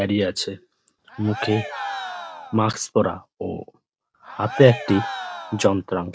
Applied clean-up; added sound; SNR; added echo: none; Cheering; 10 dB; none.